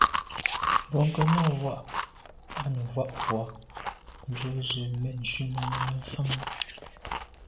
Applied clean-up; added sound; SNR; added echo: none; Chewing, mastication; 2 dB; none.